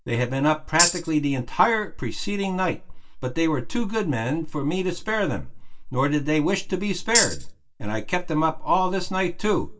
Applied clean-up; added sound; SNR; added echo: none; Tambourine; 0 dB; reverberation time 0.2 s.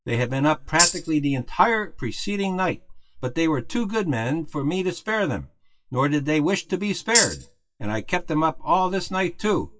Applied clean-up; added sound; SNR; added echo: classical method WPE with log-MMSE.